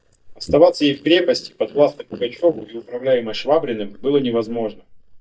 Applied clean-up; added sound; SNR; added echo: neural mask model DeepFilterNet 3.